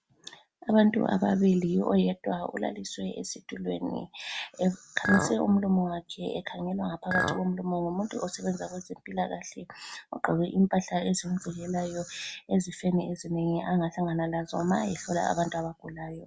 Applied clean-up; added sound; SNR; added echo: none; Chink, clink; 4 dB; none.